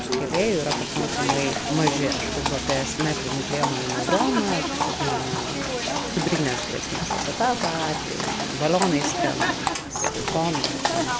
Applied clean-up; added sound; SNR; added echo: none; Livestock, farm animals, working animals + Bathtub (filling or washing); -1 dB; none.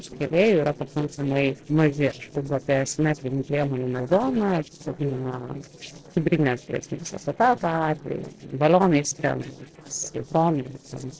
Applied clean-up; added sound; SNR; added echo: neural separator model SepFormer DNS4.